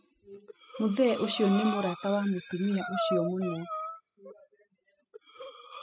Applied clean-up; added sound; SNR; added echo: classical method spectral subtraction.